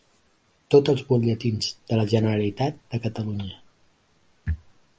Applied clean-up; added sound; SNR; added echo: none; none; none; none.